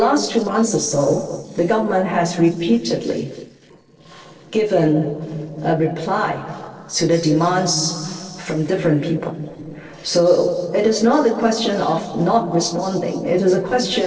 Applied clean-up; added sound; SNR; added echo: neural separator model SepFormer DNS4.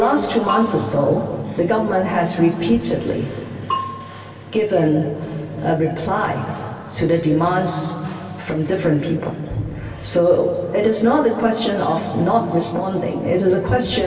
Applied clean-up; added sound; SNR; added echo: none; Bell / Percussion; 13 dB; reverberation time 2.5 s.